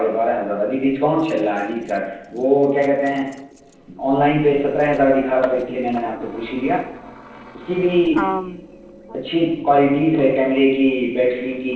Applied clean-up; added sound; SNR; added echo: neural separator model SepFormer DNS4.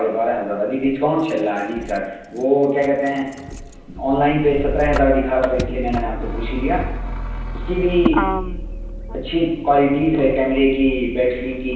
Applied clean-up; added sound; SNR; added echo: none; Motor vehicle (road); 8 dB; reverberation time 0.9 s.